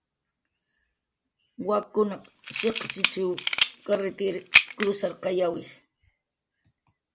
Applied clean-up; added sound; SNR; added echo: none; Camera; -4 dB; none.